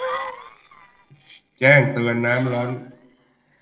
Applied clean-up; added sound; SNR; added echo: neural separator model SepFormer DNS4.